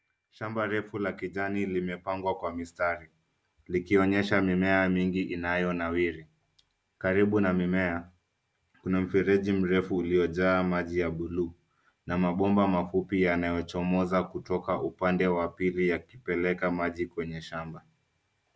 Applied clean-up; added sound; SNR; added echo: none; none; none; none.